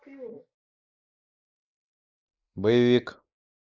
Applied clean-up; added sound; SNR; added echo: neural mask model Resemble Enhance denoiser.